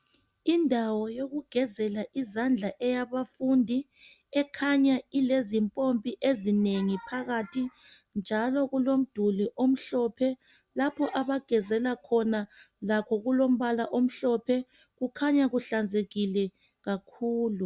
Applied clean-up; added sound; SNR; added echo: none; none; none; none.